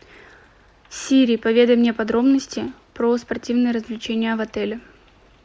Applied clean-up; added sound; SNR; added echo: none; none; none; none.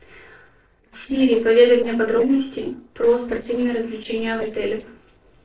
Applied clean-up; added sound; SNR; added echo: neural separator model SepFormer DNS4.